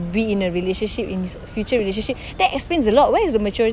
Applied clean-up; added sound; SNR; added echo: none; none; none; none.